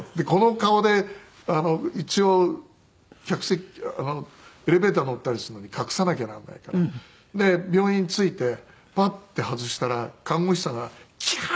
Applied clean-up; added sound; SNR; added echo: none; none; none; none.